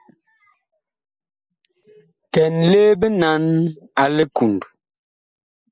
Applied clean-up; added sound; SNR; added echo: neural mask model Resemble Enhance denoiser.